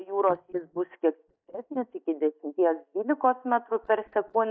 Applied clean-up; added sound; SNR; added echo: neural mask model DeepFilterNet 3.